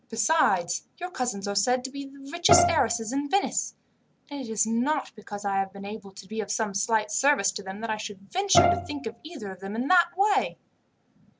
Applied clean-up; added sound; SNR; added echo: none; Bowed string instrument; -2 dB; none.